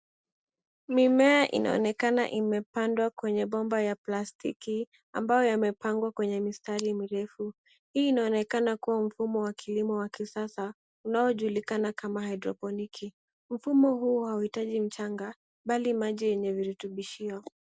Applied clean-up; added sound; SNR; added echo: none; none; none; none.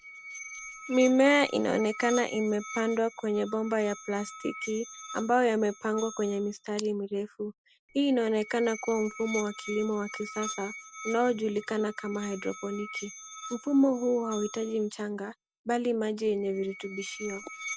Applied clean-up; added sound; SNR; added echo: none; Musical instrument; 14 dB; none.